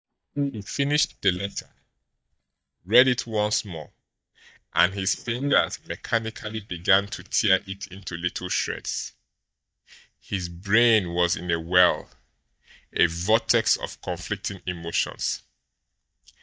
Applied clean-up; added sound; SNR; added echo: neural mask model DeepFilterNet 3.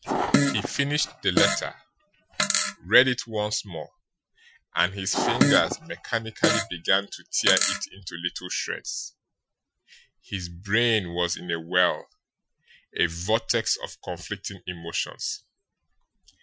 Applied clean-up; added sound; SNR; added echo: classical method Wiener filter.